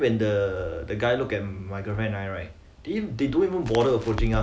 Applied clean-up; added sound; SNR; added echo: none; Crackle; 11 dB; none.